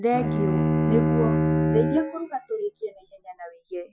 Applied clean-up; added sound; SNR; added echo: classical method Wiener filter.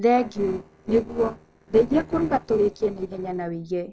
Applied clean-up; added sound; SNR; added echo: neural separator model SepFormer DNS4.